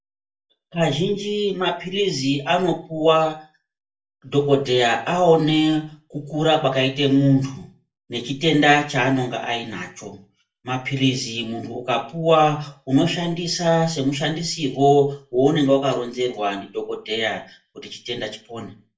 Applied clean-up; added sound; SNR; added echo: none; none; none; reverberation time 0.3 s.